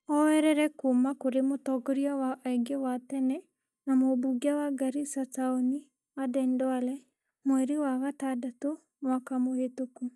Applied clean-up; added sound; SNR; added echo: neural mask model DeepFilterNet 3.